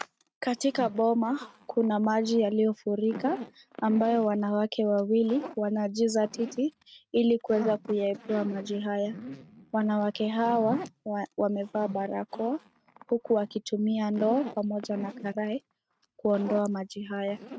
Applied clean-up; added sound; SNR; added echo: neural mask model RNNoise.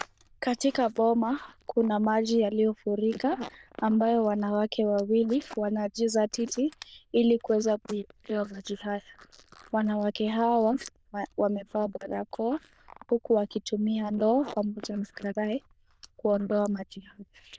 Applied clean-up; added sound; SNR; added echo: neural diffusion model UNIVERSE++.